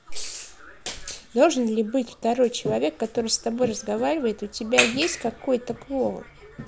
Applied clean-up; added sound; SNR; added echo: none; none; none; none.